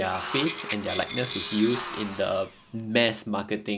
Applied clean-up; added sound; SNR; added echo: none; Tools; 3 dB; none.